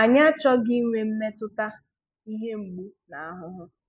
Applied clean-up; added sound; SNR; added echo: none; none; none; none.